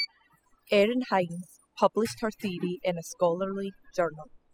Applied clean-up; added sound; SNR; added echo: classical method spectral subtraction.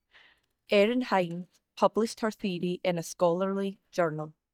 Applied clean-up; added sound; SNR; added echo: neural mask model DeepFilterNet 3.